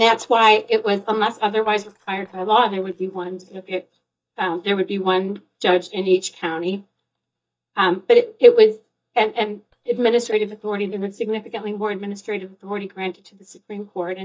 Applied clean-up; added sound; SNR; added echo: neural mask model DeepFilterNet 3.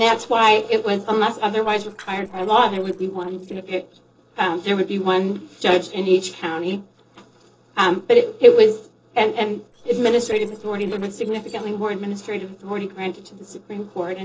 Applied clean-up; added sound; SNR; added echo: neural separator model SepFormer DNS4.